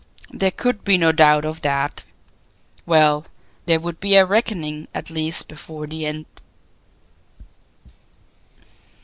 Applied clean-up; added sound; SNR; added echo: none; none; none; none.